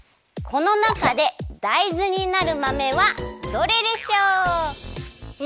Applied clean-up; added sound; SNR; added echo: none; none; none; none.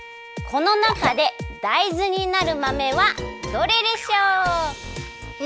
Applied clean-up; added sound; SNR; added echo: none; Bowed string instrument; 19 dB; none.